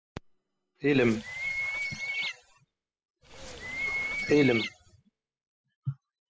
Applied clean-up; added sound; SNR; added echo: classical method spectral subtraction.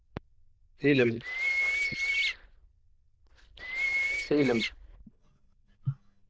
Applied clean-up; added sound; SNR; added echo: neural diffusion model UNIVERSE++.